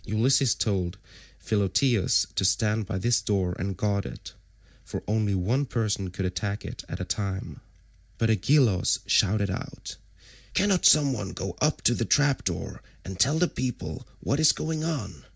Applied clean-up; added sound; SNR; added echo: none; none; none; none.